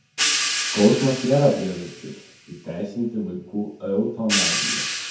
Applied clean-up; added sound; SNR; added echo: none; Hi-hat; 4 dB; reverberation time 0.6 s.